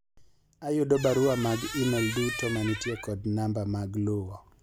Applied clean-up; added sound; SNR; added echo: none; Squeak; 9 dB; none.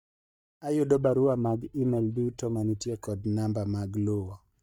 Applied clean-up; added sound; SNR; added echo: neural mask model DeepFilterNet 3.